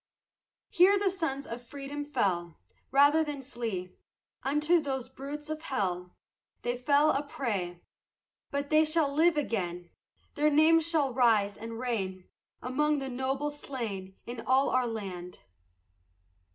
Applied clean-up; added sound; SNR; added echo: none; none; none; none.